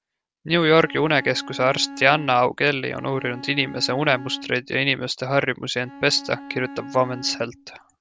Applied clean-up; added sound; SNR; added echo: none; Bowed string instrument; 16 dB; none.